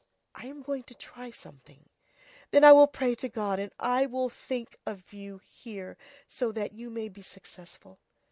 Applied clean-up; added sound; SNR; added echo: none; none; none; none.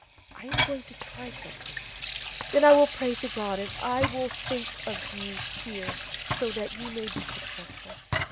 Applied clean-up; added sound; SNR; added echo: none; Sink (filling or washing) / Water tap, faucet; 5 dB; none.